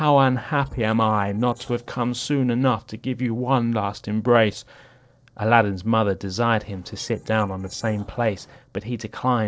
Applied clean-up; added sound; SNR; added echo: neural separator model SepFormer DNS4.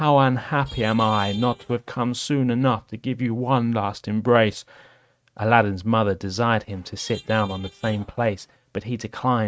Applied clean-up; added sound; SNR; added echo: neural mask model RNNoise.